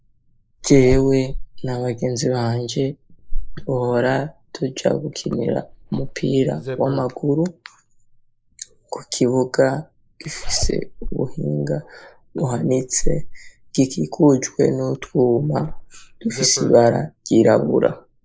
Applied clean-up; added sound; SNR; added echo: neural mask model Resemble Enhance denoiser.